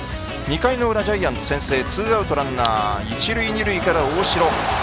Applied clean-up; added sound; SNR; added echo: none; none; none; none.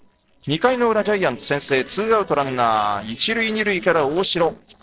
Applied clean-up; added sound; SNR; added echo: neural separator model SepFormer DNS4.